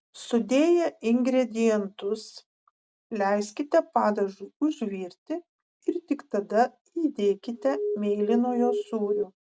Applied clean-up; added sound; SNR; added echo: none; Alarm; 4 dB; none.